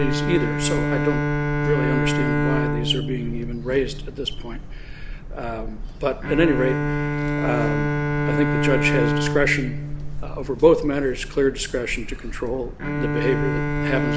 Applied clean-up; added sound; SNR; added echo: none; Bowed string instrument; 1 dB; none.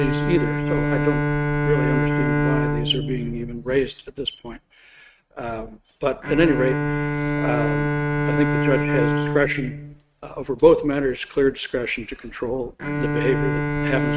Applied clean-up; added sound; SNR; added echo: neural mask model RNNoise.